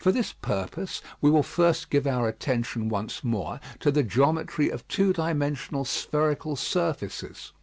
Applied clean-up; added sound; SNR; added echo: none; none; none; none.